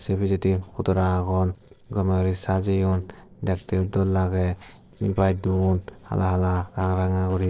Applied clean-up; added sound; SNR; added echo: neural separator model SepFormer DNS4.